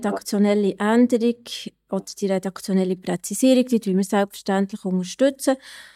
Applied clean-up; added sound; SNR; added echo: neural mask model DeepFilterNet 3.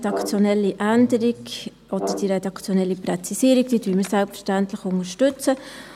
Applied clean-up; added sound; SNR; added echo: none; Brass instrument; 11 dB; none.